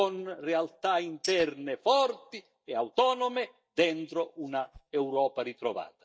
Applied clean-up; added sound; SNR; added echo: neural mask model DeepFilterNet 3.